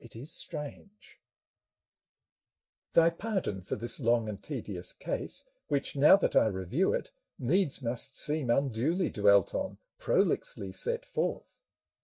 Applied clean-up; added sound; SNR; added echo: neural mask model DeepFilterNet 3.